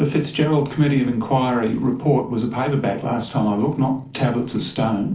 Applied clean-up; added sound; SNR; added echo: neural separator model SepFormer DNS4.